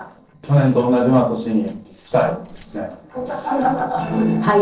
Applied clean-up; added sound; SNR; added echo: neural separator model SepFormer DNS4.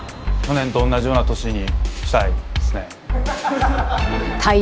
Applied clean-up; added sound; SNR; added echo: none; none; none; none.